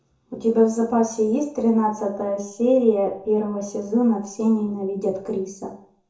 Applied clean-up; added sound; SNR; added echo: none; none; none; reverberation time 0.6 s.